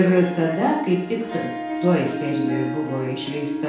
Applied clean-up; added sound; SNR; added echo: none; Harp; 7 dB; reverberation time 0.6 s.